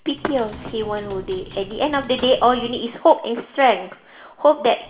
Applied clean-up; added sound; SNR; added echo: none; Typing; 20 dB; reverberation time 0.6 s.